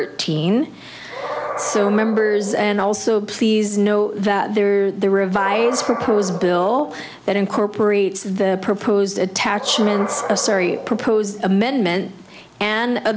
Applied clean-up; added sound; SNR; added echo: none; Animal; 12 dB; none.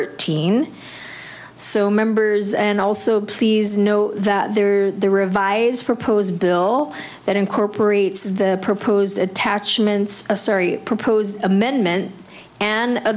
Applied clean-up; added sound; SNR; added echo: none; none; none; none.